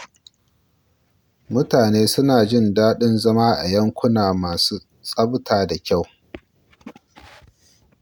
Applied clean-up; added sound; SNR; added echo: none; none; none; none.